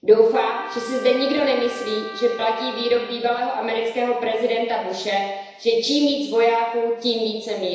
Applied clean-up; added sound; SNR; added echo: none; Trumpet; 15 dB; reverberation time 1.0 s.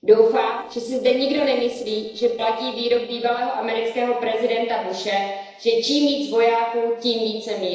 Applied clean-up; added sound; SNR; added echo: neural separator model SepFormer DNS4.